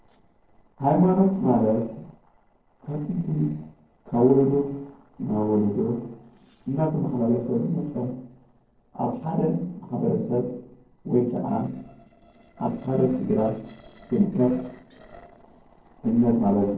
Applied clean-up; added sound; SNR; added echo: neural separator model SepFormer DNS4.